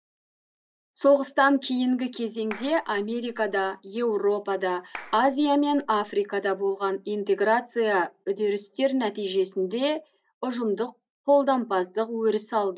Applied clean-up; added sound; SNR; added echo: none; Clapping; 20 dB; none.